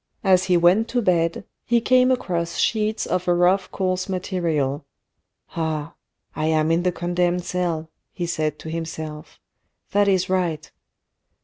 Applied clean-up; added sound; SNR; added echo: none; none; none; none.